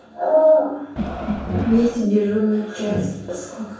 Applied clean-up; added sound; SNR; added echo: none; Crowd; 7 dB; reverberation time 0.7 s.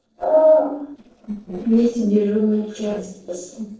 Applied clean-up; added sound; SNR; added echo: neural separator model SepFormer DNS4.